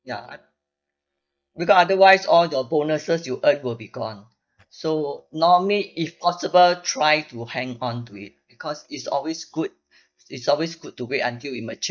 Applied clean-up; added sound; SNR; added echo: neural mask model DeepFilterNet 3.